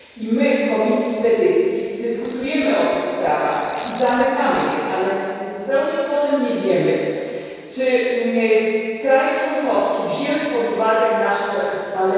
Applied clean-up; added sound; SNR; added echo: none; Fart; 18 dB; reverberation time 2.2 s.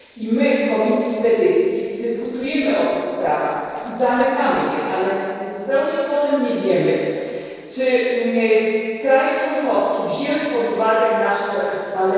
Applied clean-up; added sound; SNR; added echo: neural separator model SepFormer DNS4.